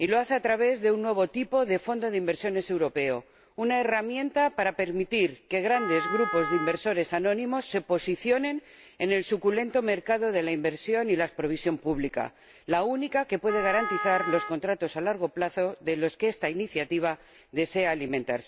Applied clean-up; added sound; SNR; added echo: none; Wind instrument, woodwind instrument; 7 dB; none.